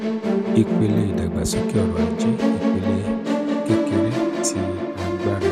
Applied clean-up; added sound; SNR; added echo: none; Musical instrument; -5 dB; none.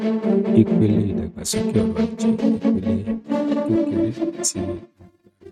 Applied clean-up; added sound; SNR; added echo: neural mask model RNNoise.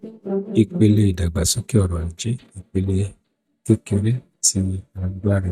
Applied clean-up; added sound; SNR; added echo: neural mask model DeepFilterNet 3.